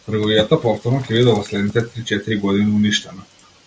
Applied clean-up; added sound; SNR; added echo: none; Water / Splash, splatter; 19 dB; none.